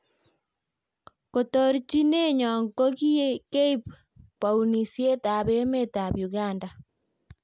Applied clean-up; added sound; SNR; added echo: none; none; none; none.